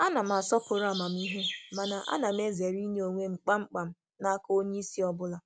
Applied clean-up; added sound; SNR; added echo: none; Chirp, tweet; 10 dB; none.